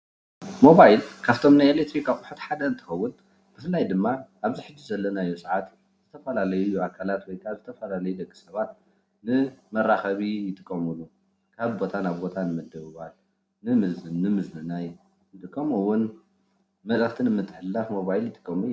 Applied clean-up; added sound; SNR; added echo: none; none; none; none.